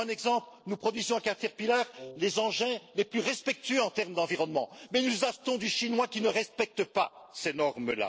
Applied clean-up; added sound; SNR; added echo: neural separator model SepFormer DNS4.